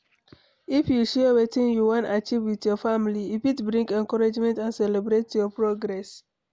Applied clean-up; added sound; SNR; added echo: none; none; none; none.